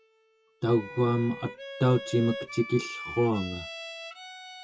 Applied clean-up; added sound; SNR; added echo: classical method WPE with log-MMSE.